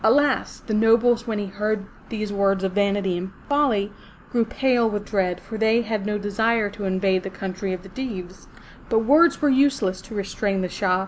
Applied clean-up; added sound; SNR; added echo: none; none; none; none.